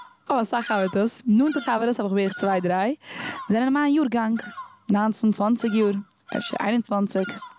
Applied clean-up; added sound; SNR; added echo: none; Bird vocalization, bird call, bird song; 18 dB; none.